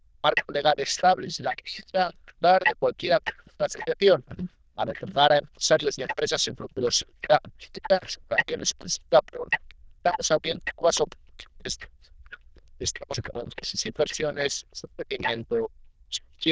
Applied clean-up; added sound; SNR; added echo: neural diffusion model UNIVERSE++.